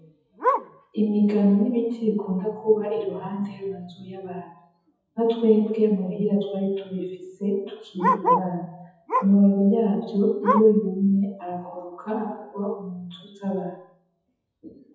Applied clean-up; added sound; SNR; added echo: classical method WPE with log-MMSE.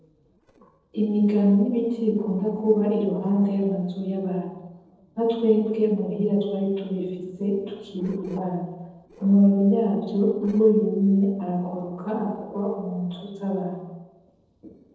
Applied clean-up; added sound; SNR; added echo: neural separator model SepFormer DNS4.